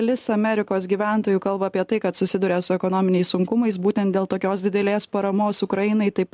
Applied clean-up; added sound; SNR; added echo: none; none; none; none.